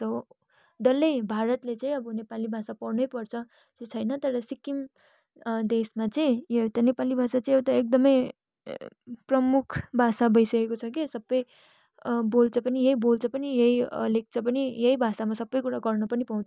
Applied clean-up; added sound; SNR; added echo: none; none; none; none.